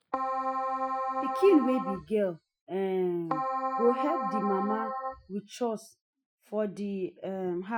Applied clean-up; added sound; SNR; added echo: classical method Wiener filter.